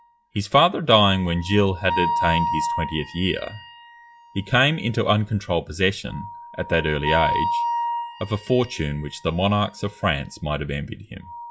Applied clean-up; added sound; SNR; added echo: classical method log-MMSE.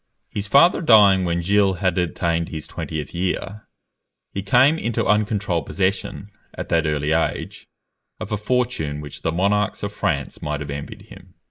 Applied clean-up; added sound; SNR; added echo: neural mask model Resemble Enhance denoiser.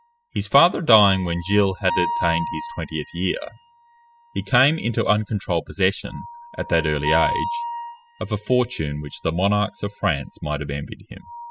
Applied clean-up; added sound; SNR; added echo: classical method spectral subtraction.